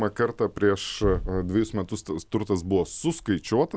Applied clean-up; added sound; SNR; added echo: none; none; none; none.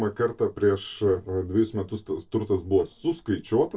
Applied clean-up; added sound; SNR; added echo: neural separator model SepFormer DNS4.